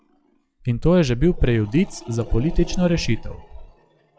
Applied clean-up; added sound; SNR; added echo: classical method log-MMSE.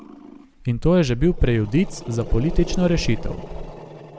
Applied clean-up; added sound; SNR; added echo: none; Growling; 16 dB; none.